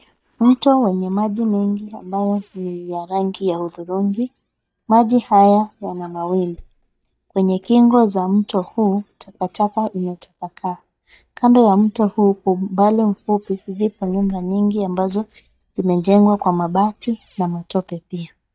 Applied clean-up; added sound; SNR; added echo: neural mask model DeepFilterNet 3.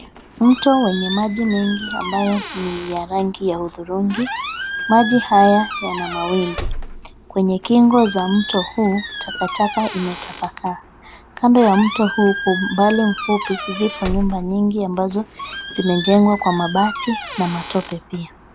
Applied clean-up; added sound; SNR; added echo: none; Squeak; 10 dB; none.